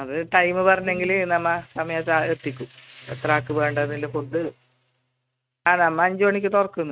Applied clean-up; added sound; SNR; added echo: neural mask model RNNoise.